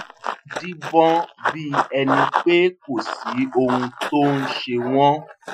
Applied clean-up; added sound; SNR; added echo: classical method Wiener filter.